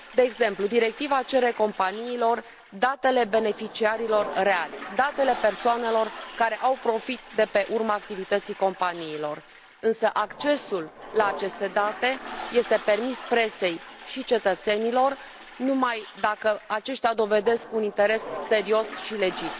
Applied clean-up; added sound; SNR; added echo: none; Toilet flush; 15 dB; none.